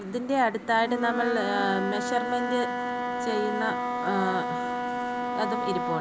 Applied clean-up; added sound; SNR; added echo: none; Wind instrument, woodwind instrument; 2 dB; none.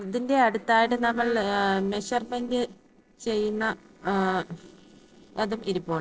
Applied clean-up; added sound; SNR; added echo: neural separator model SepFormer DNS4.